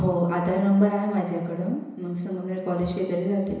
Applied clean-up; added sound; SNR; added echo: none; none; none; reverberation time 1.0 s.